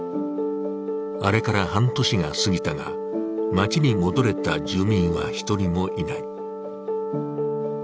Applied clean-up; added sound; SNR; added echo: none; none; none; none.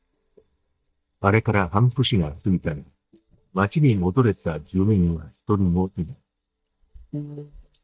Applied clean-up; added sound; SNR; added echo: neural mask model DeepFilterNet 3.